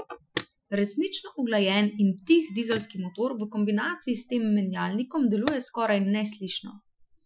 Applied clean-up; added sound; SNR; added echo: classical method Wiener filter.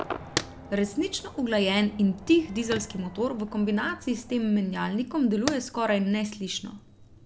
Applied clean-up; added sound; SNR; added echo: none; Fire + Crowd / Cheering / Fireworks; 13 dB; none.